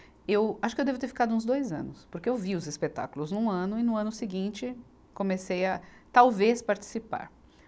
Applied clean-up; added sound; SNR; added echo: none; none; none; none.